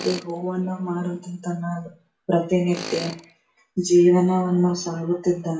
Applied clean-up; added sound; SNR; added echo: none; Tools; 18 dB; reverberation time 0.3 s.